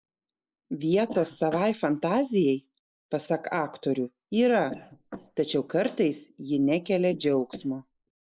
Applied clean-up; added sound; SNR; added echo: neural mask model Resemble Enhance denoiser.